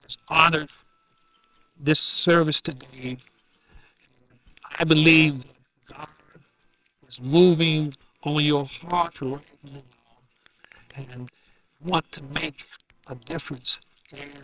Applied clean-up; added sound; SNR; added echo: neural separator model SepFormer WHAMR!.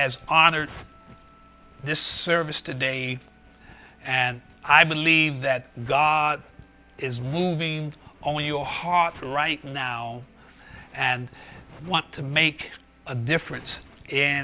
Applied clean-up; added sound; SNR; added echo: none; none; none; none.